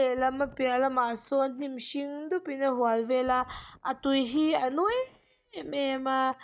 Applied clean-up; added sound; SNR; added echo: neural mask model DeepFilterNet 3.